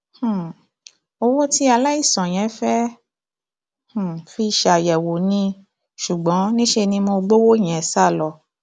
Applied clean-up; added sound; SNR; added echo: none; none; none; none.